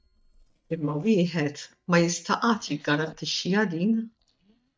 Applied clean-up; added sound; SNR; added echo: neural mask model DeepFilterNet 3.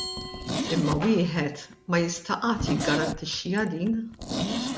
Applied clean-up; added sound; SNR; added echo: none; Zipper (clothing) + Glass; 5 dB; none.